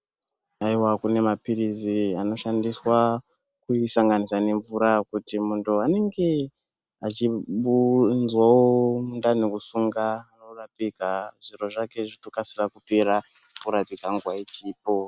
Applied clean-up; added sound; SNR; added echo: none; none; none; none.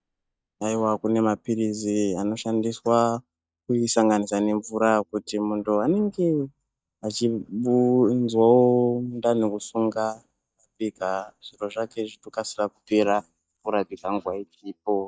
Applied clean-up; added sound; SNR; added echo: neural mask model DeepFilterNet 3.